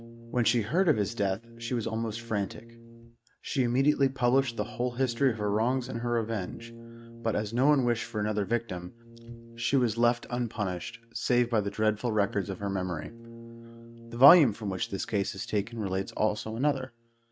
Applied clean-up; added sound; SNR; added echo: neural mask model RNNoise.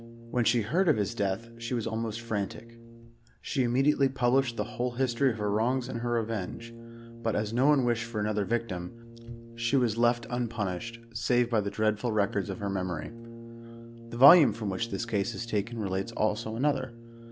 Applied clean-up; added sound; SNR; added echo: none; Brass instrument; 15 dB; none.